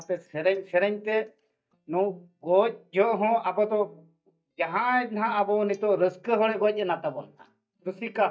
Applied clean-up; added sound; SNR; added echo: neural mask model DeepFilterNet 3.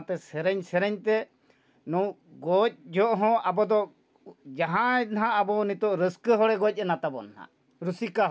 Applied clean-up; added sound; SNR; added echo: none; none; none; none.